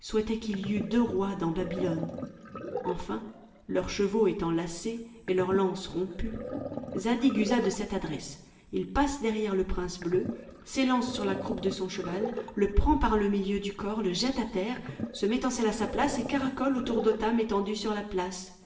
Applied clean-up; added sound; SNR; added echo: none; Sink (filling or washing); 12 dB; reverberation time 0.9 s.